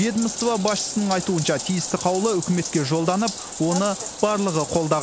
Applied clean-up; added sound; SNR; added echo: none; Bathtub (filling or washing); 10 dB; none.